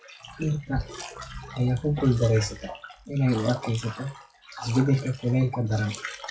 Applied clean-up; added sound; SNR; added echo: classical method WPE with log-MMSE.